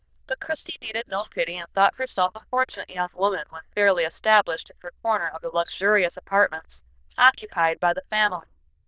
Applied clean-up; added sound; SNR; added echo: neural diffusion model UNIVERSE++.